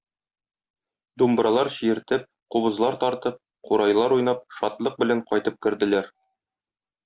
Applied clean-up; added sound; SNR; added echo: none; none; none; none.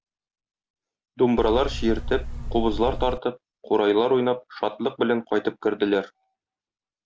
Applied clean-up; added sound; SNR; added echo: none; Buzz; 4 dB; none.